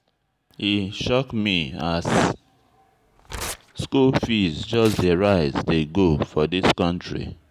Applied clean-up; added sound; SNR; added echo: none; Tearing; 18 dB; none.